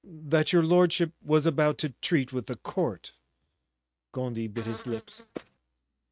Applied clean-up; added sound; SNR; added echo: neural mask model RNNoise.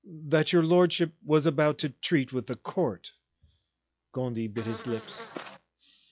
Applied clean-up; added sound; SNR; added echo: classical method log-MMSE.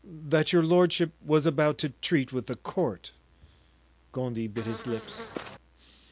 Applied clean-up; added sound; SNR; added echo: none; Buzz; 12 dB; none.